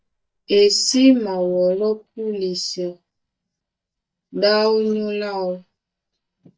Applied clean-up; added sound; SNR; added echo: neural mask model DeepFilterNet 3.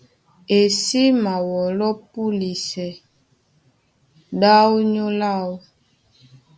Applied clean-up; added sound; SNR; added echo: none; none; none; none.